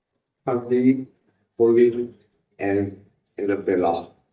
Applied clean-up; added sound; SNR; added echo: neural mask model DeepFilterNet 3.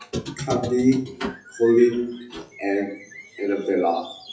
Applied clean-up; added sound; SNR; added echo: classical method WPE with log-MMSE.